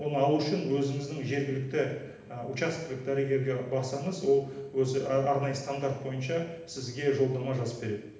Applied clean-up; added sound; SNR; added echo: none; none; none; reverberation time 0.8 s.